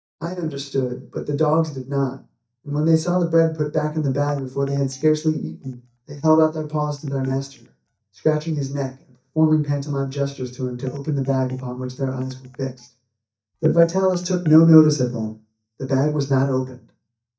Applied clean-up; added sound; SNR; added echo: neural mask model DeepFilterNet 3.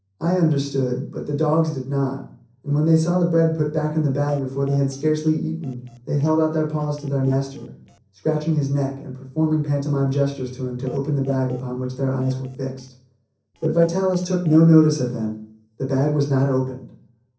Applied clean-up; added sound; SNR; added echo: neural separator model SepFormer DNS4.